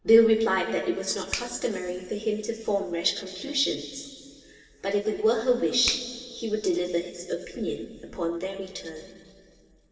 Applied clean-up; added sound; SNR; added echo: none; Finger snapping; 19 dB; reverberation time 2.7 s.